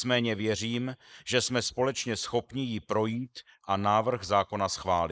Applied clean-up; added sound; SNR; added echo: neural mask model Resemble Enhance denoiser.